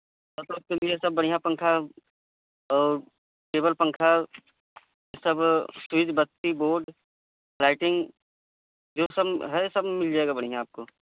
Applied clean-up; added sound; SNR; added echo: none; none; none; none.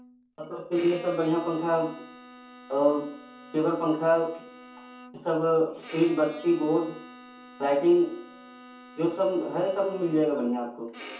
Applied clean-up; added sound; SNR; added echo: none; Bowed string instrument; 19 dB; reverberation time 0.6 s.